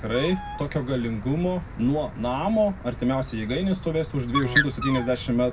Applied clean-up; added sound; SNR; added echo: none; Bird; 7 dB; reverberation time 0.3 s.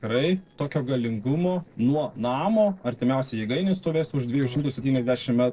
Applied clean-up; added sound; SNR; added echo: neural separator model SepFormer DNS4.